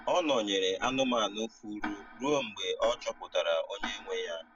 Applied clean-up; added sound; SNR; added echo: none; Tick-tock; 15 dB; none.